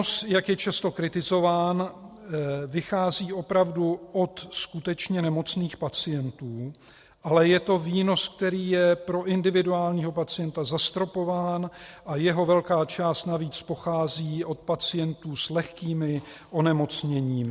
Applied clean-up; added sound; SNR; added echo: none; none; none; none.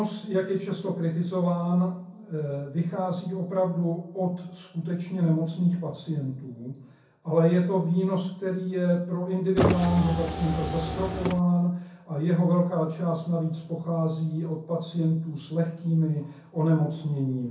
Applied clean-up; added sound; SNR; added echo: none; Car; 1 dB; reverberation time 0.6 s.